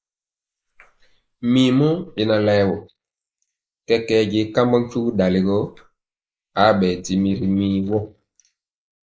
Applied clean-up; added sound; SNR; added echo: neural mask model Resemble Enhance denoiser.